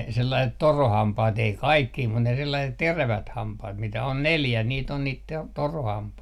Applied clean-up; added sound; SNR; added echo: none; none; none; none.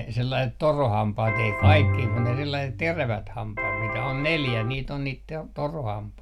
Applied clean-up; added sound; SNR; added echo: none; Bowed string instrument + Electric guitar; 0 dB; none.